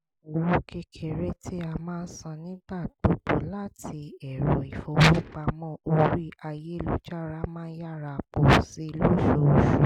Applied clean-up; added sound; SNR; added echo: none; Gunshot, gunfire; 14 dB; none.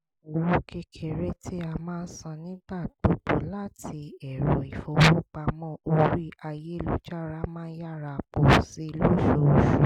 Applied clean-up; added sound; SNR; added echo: none; none; none; none.